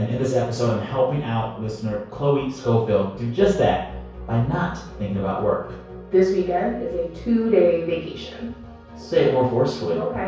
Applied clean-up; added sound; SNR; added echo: none; none; none; reverberation time 0.6 s.